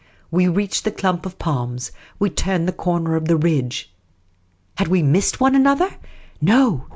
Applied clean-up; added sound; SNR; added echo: none; none; none; none.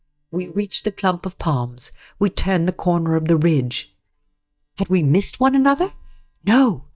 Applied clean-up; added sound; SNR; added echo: neural mask model DeepFilterNet 3.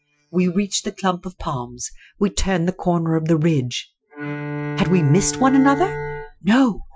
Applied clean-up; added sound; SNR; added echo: classical method Wiener filter.